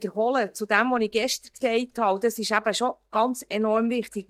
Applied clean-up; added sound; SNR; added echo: neural mask model DeepFilterNet 3.